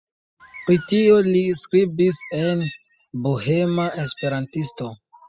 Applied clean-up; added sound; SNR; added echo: classical method spectral subtraction.